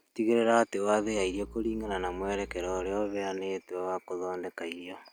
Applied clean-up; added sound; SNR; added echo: none; Bowed string instrument; 18 dB; none.